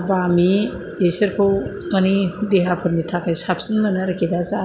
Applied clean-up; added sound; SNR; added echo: none; none; none; none.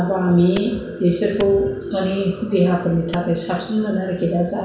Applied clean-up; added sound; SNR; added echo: none; Clapping; 16 dB; reverberation time 0.7 s.